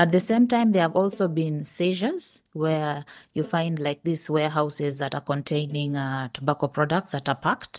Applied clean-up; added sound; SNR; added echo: neural mask model DeepFilterNet 3.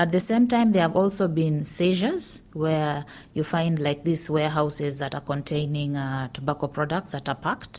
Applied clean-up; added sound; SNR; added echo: none; none; none; none.